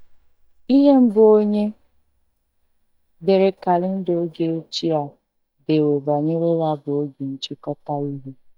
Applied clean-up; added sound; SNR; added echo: neural mask model DeepFilterNet 3.